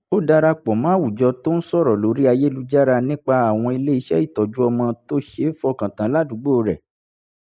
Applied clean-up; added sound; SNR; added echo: neural mask model Resemble Enhance denoiser.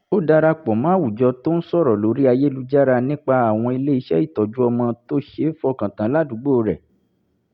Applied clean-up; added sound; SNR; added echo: none; none; none; none.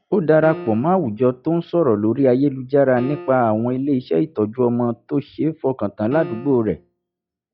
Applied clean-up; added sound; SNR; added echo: classical method log-MMSE.